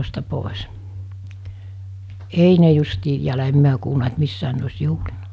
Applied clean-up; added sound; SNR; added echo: none; none; none; none.